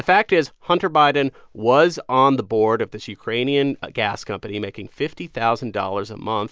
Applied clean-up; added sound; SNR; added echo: none; none; none; none.